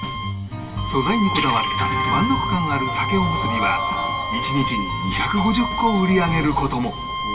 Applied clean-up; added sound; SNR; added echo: none; Bowed string instrument; 5 dB; reverberation time 2.0 s.